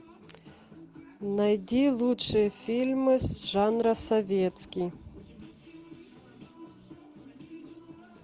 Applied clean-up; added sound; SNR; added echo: none; none; none; none.